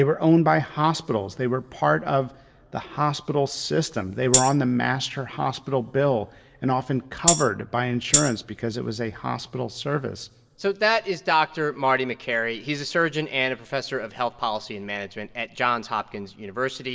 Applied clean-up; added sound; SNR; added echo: none; Tambourine; -3 dB; reverberation time 1.0 s.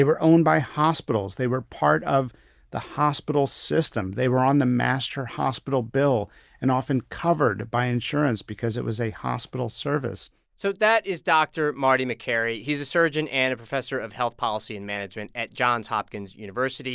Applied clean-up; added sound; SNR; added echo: none; none; none; none.